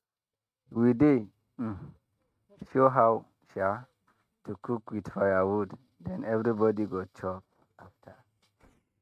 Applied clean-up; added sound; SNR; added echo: neural mask model RNNoise.